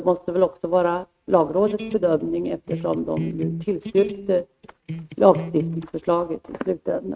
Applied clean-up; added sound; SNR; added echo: neural mask model RNNoise.